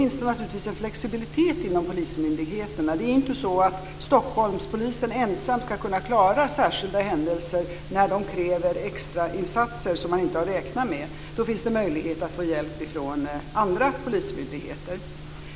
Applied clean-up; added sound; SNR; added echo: none; none; none; none.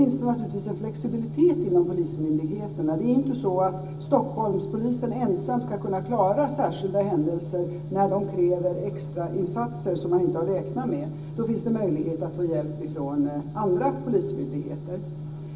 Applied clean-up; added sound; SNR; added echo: none; none; none; reverberation time 0.4 s.